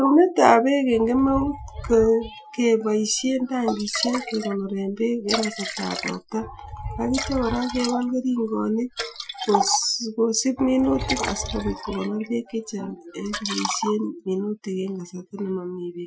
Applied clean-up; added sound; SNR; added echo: classical method Wiener filter.